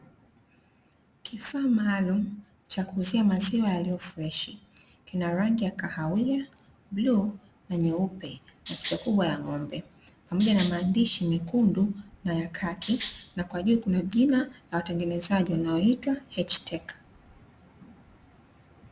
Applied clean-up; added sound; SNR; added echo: none; Rattle (instrument); 3 dB; none.